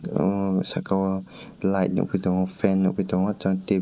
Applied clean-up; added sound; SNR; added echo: neural mask model Resemble Enhance denoiser.